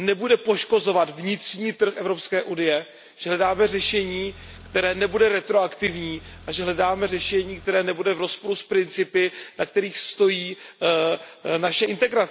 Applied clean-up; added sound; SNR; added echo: none; Car; 20 dB; none.